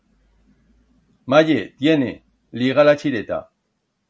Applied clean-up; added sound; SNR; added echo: none; none; none; none.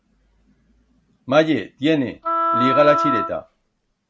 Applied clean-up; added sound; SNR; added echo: none; Wind instrument, woodwind instrument; 0 dB; none.